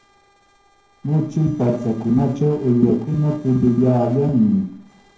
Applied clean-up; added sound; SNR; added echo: neural separator model SepFormer DNS4.